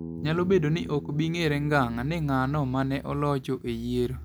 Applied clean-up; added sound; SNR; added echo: none; Bass guitar; 14 dB; none.